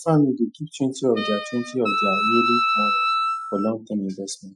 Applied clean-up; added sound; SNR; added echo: classical method Wiener filter.